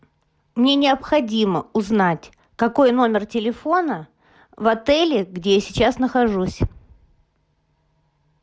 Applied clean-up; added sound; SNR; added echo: none; none; none; none.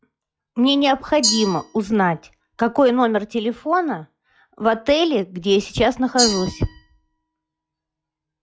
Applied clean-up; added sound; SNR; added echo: classical method log-MMSE.